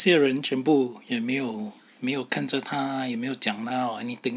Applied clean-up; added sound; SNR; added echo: none; none; none; none.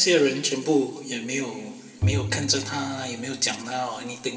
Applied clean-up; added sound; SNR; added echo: none; Bowed string instrument; 5 dB; reverberation time 2.1 s.